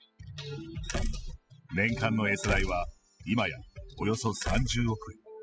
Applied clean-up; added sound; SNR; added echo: classical method spectral subtraction.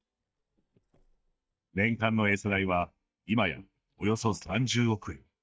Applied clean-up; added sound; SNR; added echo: neural mask model DeepFilterNet 3.